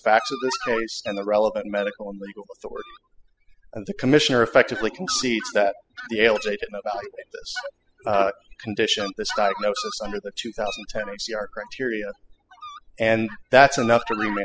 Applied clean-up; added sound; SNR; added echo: classical method spectral subtraction.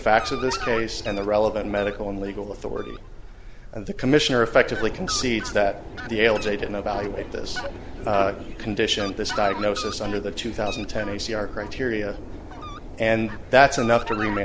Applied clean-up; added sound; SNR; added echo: none; Fowl; 12 dB; none.